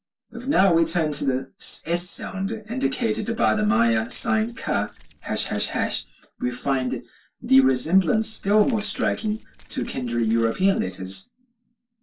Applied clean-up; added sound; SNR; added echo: neural separator model SepFormer DNS4.